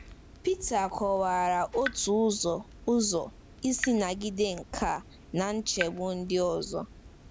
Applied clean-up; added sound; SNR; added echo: none; Drip / Water tap, faucet; 14 dB; none.